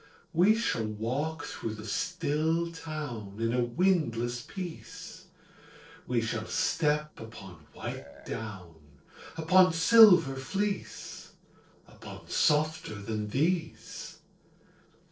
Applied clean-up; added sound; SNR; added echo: neural separator model SepFormer DNS4.